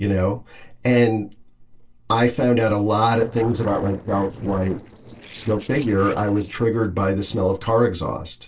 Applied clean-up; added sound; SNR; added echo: neural separator model SepFormer DNS4.